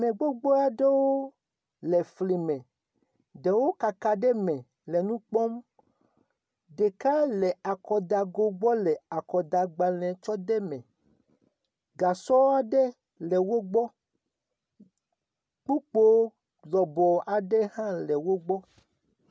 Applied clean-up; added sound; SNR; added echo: none; none; none; none.